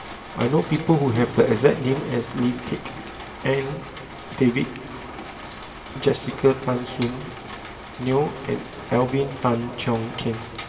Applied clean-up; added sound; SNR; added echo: none; Rain; 11 dB; reverberation time 2.8 s.